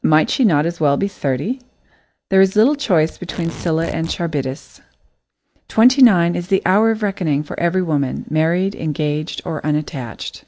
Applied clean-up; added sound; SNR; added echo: none; Packing tape, duct tape; 16 dB; none.